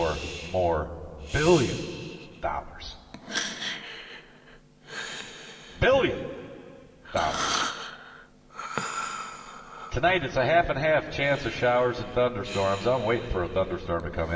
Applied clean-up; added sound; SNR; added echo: none; Breathing; 10 dB; reverberation time 2.4 s.